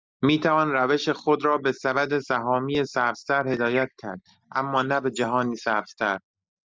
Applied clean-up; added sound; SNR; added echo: neural mask model DeepFilterNet 3.